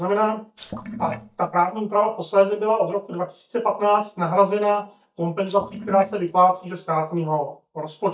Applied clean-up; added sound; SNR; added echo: neural mask model DeepFilterNet 3.